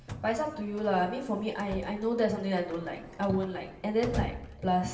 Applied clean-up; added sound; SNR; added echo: none; Drawer open or close; 11 dB; reverberation time 0.9 s.